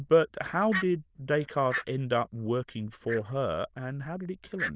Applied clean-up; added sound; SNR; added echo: neural diffusion model UNIVERSE++.